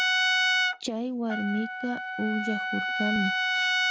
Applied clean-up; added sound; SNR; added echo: none; Trumpet; -4 dB; none.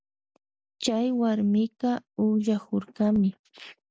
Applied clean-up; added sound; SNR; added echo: none; none; none; none.